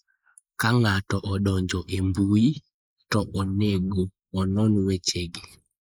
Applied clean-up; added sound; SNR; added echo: neural mask model Resemble Enhance denoiser.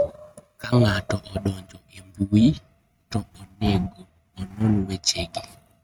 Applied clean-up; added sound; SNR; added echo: neural mask model RNNoise.